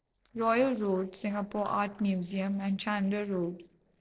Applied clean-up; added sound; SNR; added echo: neural separator model SepFormer DNS4.